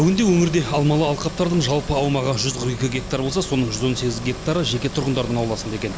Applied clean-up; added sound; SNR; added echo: none; Engine; 12 dB; none.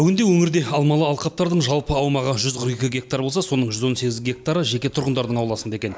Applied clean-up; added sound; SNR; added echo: none; none; none; none.